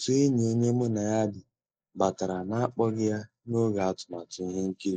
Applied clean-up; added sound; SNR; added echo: neural mask model Resemble Enhance denoiser.